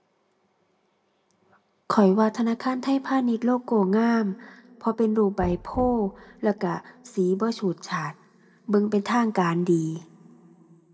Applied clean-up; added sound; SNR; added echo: none; Knock; 16 dB; reverberation time 1.6 s.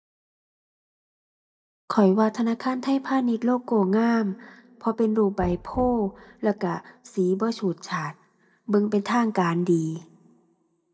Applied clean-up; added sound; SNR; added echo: neural mask model DeepFilterNet 3.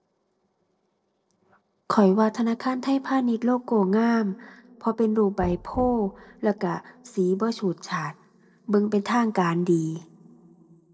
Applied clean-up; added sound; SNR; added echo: neural separator model SepFormer DNS4.